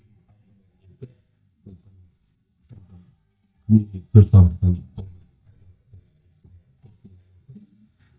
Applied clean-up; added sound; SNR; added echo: neural mask model DeepFilterNet 3.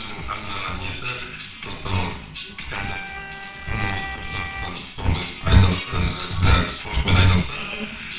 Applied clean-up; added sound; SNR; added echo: neural separator model SepFormer WHAMR!.